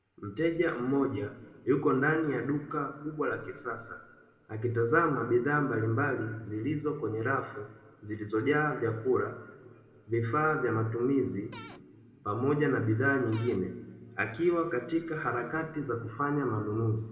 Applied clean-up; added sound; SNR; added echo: none; Cupboard open or close / Door; 18 dB; reverberation time 1.5 s.